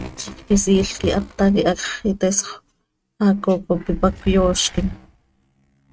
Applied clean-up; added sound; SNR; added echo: neural mask model RNNoise.